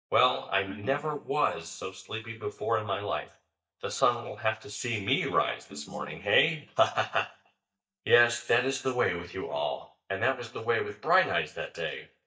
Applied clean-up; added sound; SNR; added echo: neural mask model DeepFilterNet 3.